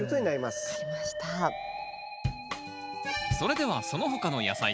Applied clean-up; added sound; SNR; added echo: none; Musical instrument; 6 dB; none.